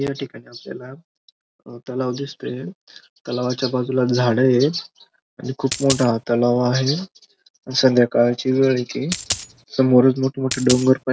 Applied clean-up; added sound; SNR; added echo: none; Coin (dropping); 7 dB; none.